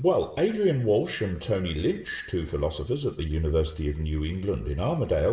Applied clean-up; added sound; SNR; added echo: none; none; none; reverberation time 0.6 s.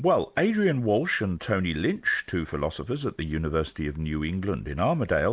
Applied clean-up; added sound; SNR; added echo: none; none; none; none.